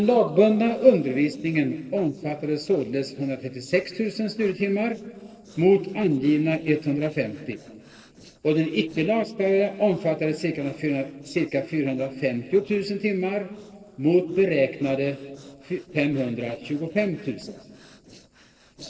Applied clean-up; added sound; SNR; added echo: neural separator model SepFormer DNS4.